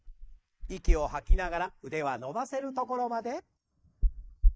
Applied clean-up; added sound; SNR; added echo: neural mask model Resemble Enhance denoiser.